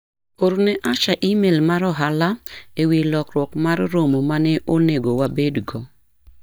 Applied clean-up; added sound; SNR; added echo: neural mask model DeepFilterNet 3.